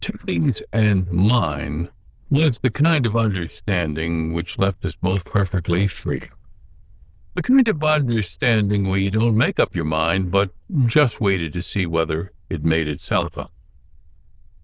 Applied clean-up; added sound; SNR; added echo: neural diffusion model UNIVERSE++.